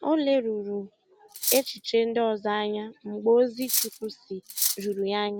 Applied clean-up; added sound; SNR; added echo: none; Cutlery, silverware; 3 dB; none.